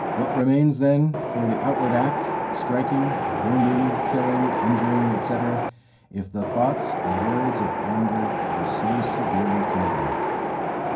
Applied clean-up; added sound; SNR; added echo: none; Wind; 1 dB; reverberation time 0.3 s.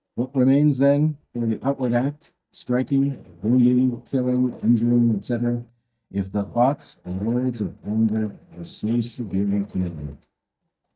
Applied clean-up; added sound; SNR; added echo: neural mask model DeepFilterNet 3.